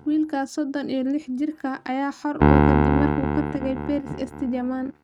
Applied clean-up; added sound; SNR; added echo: neural mask model RNNoise.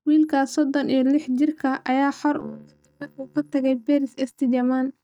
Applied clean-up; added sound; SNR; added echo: neural mask model DeepFilterNet 3.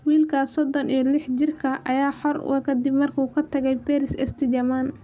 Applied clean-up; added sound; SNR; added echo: none; none; none; none.